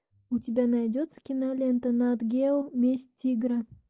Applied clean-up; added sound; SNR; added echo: none; none; none; none.